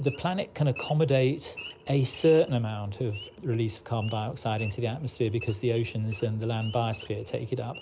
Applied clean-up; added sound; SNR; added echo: none; Idling / Wild animals; 19 dB; none.